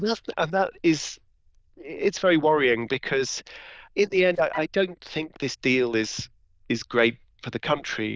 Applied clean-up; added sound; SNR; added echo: neural diffusion model UNIVERSE++.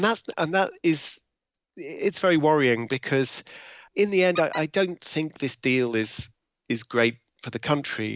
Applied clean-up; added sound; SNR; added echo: neural mask model RNNoise.